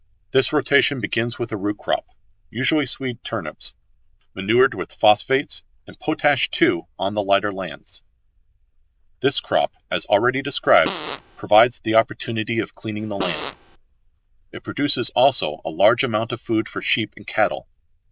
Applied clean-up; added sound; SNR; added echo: neural diffusion model UNIVERSE++.